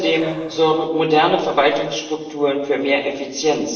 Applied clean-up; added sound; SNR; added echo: neural separator model SepFormer DNS4.